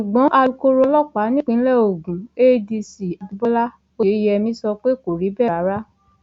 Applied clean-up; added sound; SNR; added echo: none; none; none; none.